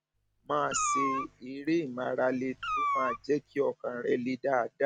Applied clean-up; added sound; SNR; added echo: none; Meow; 3 dB; none.